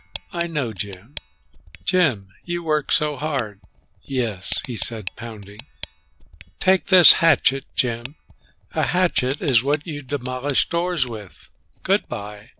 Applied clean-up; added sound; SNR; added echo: none; Tick; 12 dB; none.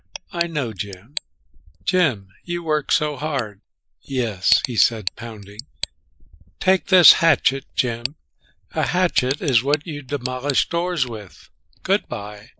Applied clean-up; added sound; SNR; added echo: neural mask model Resemble Enhance denoiser.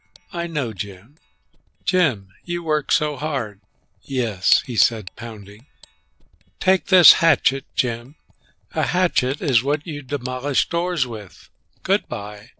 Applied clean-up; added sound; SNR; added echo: neural separator model SepFormer DNS4.